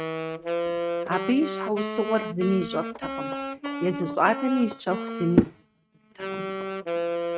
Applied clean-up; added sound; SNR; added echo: neural mask model RNNoise.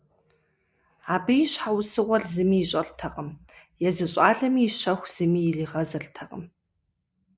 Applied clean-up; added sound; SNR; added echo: none; none; none; none.